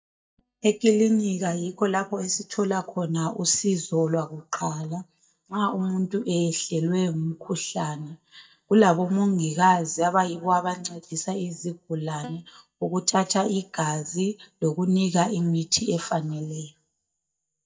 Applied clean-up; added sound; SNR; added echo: neural mask model DeepFilterNet 3.